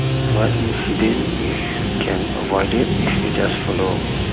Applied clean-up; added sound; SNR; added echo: none; Guitar; -2 dB; none.